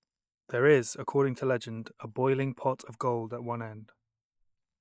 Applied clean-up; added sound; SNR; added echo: neural mask model DeepFilterNet 3.